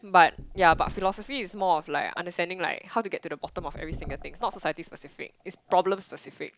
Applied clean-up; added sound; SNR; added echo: none; Knock / Wood; 16 dB; none.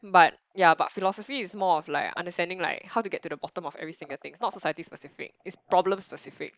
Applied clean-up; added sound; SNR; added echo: neural mask model Resemble Enhance denoiser.